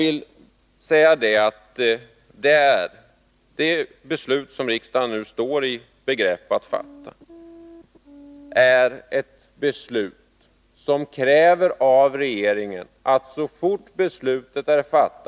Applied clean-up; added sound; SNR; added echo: none; none; none; none.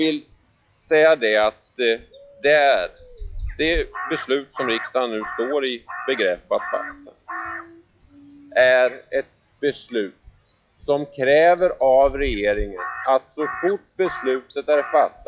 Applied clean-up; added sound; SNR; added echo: classical method log-MMSE.